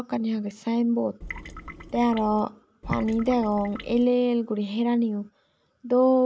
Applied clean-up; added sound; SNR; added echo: none; Trickle, dribble / Water tap, faucet; 15 dB; none.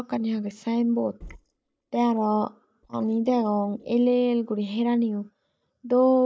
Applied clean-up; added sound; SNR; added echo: neural mask model DeepFilterNet 3.